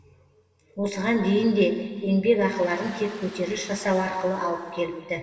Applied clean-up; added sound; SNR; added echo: none; Ocean; 20 dB; reverberation time 2.3 s.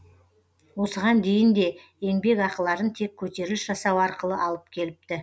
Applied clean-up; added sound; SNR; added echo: none; none; none; none.